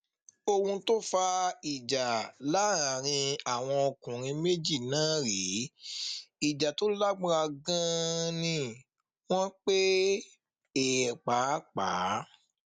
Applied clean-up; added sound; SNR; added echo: none; none; none; none.